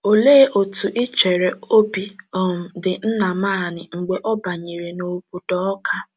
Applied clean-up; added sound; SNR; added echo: none; none; none; none.